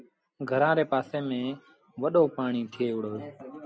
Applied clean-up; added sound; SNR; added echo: none; none; none; none.